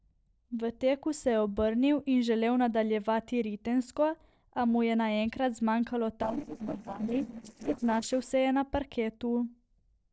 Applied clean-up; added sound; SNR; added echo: neural separator model SepFormer DNS4.